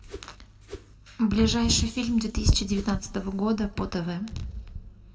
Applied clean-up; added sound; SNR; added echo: none; Whoosh, swoosh, swish; 16 dB; reverberation time 0.9 s.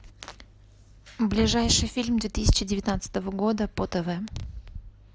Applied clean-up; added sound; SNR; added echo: none; none; none; none.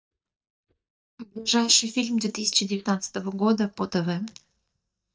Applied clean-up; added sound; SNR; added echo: neural mask model DeepFilterNet 3.